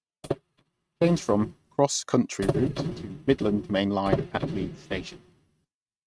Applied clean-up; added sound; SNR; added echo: neural mask model RNNoise.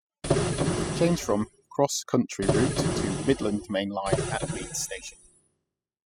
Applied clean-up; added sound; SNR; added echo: classical method spectral subtraction.